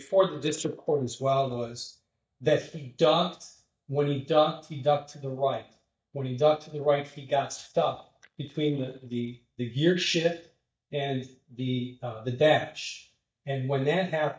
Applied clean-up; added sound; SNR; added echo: neural mask model DeepFilterNet 3.